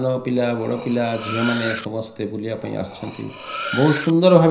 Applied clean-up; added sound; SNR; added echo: none; Cutlery, silverware; 12 dB; reverberation time 0.5 s.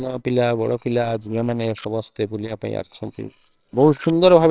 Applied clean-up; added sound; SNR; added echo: neural separator model SepFormer WHAMR!.